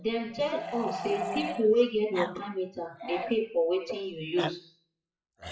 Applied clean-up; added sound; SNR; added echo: classical method WPE with log-MMSE.